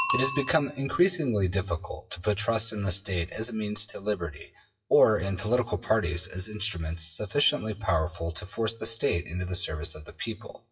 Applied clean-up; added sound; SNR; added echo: classical method WPE with log-MMSE.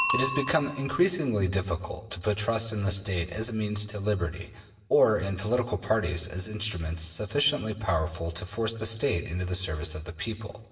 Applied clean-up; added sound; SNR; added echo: none; Bicycle bell; 12 dB; reverberation time 0.8 s.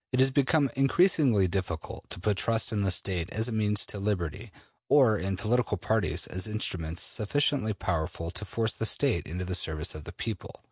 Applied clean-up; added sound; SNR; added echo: none; none; none; none.